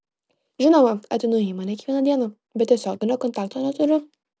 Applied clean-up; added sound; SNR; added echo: none; none; none; none.